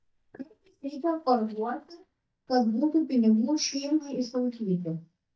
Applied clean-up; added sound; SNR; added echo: neural mask model DeepFilterNet 3.